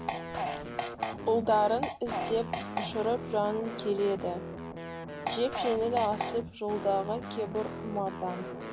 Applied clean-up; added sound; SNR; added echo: none; Fart + Guitar; 5 dB; none.